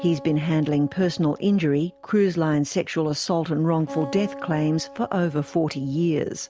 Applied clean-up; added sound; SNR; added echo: none; Acoustic guitar; 18 dB; none.